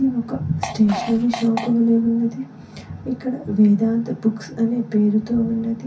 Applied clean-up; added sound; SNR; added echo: none; Fart; 10 dB; reverberation time 0.3 s.